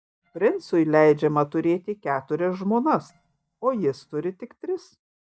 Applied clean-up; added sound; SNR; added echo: neural mask model DeepFilterNet 3.